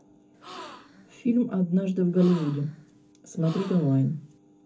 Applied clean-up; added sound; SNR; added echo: none; Gasp; 19 dB; reverberation time 0.3 s.